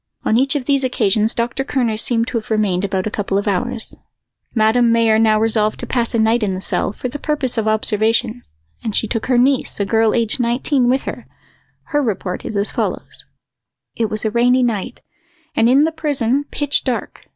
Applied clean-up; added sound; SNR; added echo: none; none; none; none.